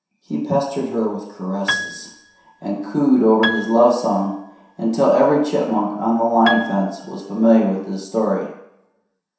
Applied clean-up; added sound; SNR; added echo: none; Piano; 10 dB; reverberation time 0.7 s.